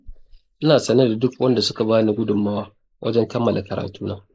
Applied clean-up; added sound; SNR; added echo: neural mask model Resemble Enhance denoiser.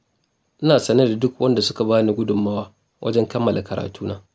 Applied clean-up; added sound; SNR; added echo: none; none; none; none.